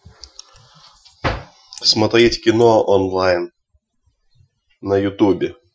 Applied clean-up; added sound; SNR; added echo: classical method Wiener filter.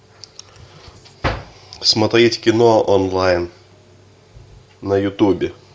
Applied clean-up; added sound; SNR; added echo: none; none; none; none.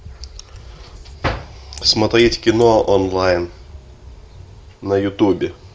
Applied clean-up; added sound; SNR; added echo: none; Bird + Fire; 18 dB; none.